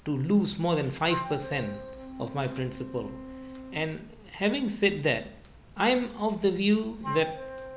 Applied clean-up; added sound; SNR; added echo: none; Wind instrument, woodwind instrument; 13 dB; none.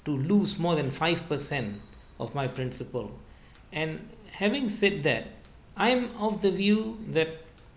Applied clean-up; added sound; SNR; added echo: none; none; none; none.